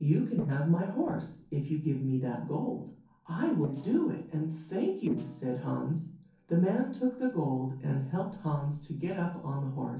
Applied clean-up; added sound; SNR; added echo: neural separator model SepFormer DNS4.